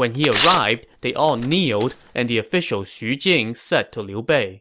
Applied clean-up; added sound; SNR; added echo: none; Tearing; 7 dB; none.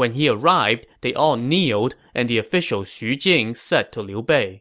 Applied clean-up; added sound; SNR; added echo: none; none; none; none.